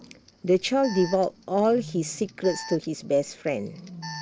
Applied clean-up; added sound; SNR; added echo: none; Alarm + Wild animals; 16 dB; none.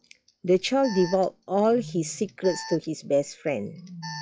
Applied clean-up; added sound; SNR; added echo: classical method log-MMSE.